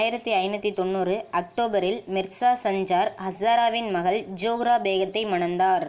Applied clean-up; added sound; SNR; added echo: none; none; none; none.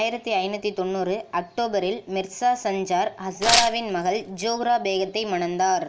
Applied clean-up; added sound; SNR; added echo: none; Tearing; 2 dB; none.